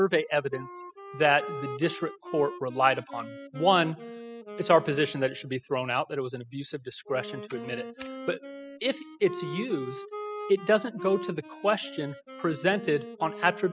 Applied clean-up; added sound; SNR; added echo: classical method spectral subtraction.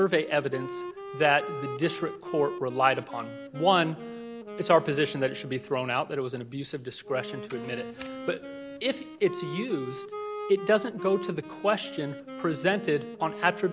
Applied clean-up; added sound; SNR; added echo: none; Wind instrument, woodwind instrument; 11 dB; none.